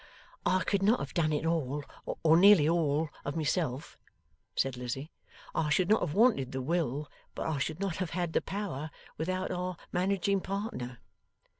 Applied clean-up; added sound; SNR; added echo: none; none; none; none.